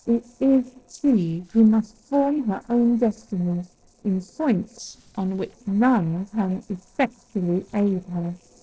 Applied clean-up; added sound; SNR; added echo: neural separator model SepFormer DNS4.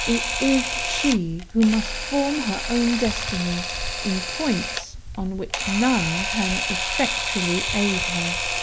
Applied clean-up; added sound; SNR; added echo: none; Camera; 2 dB; none.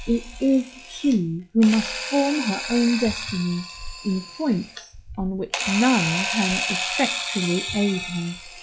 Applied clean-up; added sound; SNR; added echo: classical method log-MMSE.